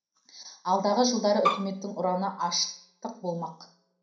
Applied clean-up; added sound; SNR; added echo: none; Bowed string instrument; 1 dB; reverberation time 0.5 s.